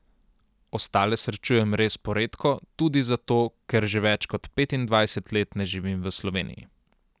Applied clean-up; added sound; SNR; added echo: none; none; none; none.